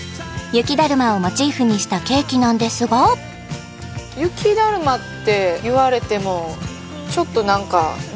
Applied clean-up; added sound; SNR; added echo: none; none; none; none.